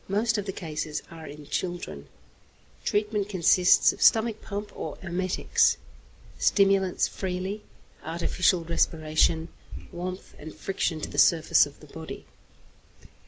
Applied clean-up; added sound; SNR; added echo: none; none; none; none.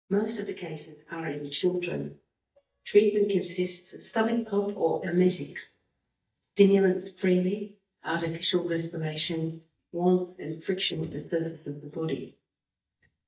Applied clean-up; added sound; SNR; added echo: neural mask model DeepFilterNet 3.